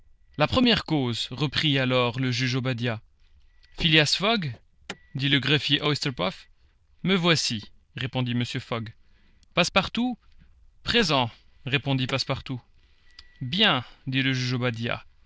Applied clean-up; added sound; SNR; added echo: neural diffusion model UNIVERSE++.